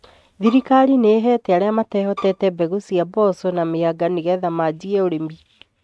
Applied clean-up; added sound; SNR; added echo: neural mask model RNNoise.